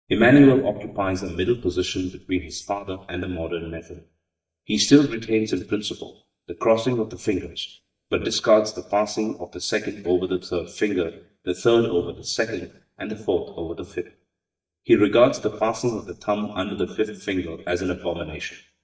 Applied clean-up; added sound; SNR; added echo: neural mask model DeepFilterNet 3.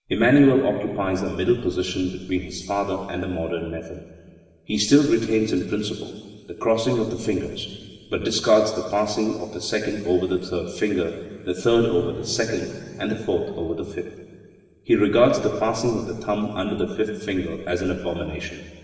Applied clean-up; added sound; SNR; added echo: none; Bowed string instrument; 19 dB; reverberation time 2.4 s.